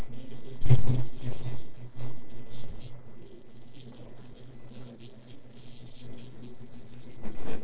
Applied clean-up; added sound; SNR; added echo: neural separator model SepFormer DNS4.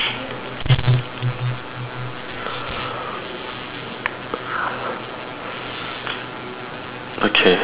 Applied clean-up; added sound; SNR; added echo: none; none; none; none.